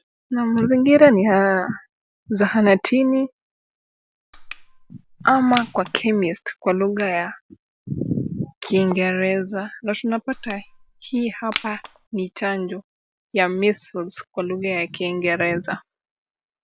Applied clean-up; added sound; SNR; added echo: none; Crushing; 15 dB; none.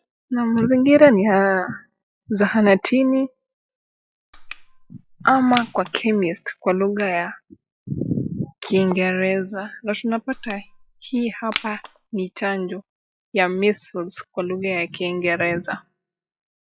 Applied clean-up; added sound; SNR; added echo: classical method log-MMSE.